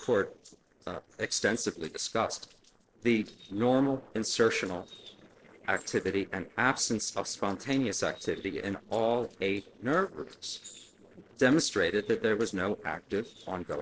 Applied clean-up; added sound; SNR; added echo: neural separator model SepFormer DNS4.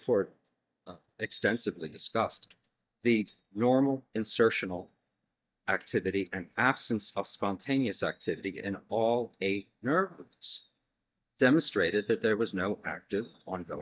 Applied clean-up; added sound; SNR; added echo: neural mask model DeepFilterNet 3.